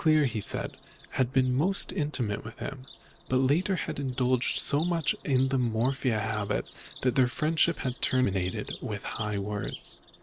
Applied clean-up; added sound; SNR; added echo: none; Bird vocalization, bird call, bird song; 19 dB; none.